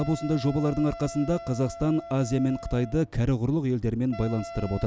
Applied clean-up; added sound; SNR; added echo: none; Wind instrument, woodwind instrument; 15 dB; none.